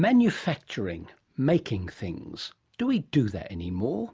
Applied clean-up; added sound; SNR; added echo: none; none; none; none.